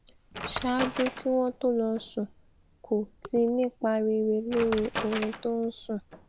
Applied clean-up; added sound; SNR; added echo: none; Wood; 11 dB; none.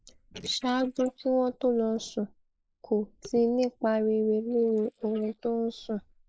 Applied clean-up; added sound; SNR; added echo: neural mask model Resemble Enhance denoiser.